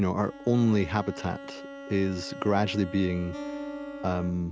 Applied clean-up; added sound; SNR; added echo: none; Acoustic guitar + Bowed string instrument; 12 dB; none.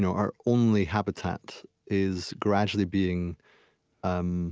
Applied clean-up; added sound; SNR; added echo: none; none; none; none.